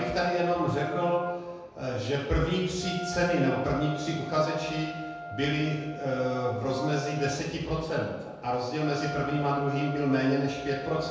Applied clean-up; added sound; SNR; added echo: none; Wind instrument, woodwind instrument; 11 dB; reverberation time 1.2 s.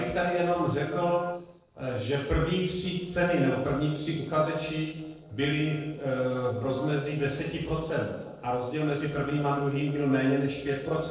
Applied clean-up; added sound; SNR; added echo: neural separator model SepFormer DNS4.